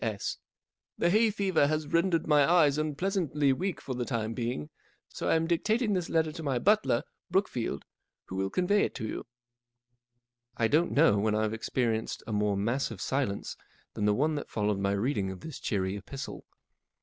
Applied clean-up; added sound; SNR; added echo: none; none; none; none.